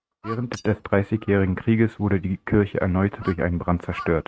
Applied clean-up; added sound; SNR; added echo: neural mask model RNNoise.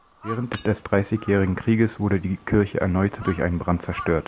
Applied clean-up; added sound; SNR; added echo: none; Crow + Shatter / Hammer; 18 dB; none.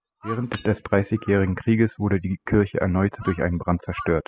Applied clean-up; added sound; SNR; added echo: classical method spectral subtraction.